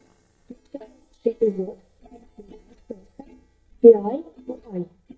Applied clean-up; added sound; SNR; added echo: neural mask model DeepFilterNet 3.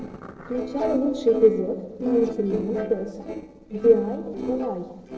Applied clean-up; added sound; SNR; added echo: neural separator model SepFormer DNS4.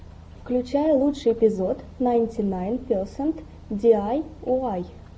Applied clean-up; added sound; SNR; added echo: none; none; none; none.